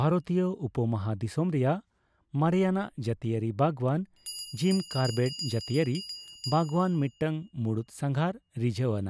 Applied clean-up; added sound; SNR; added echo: none; Bell; 17 dB; none.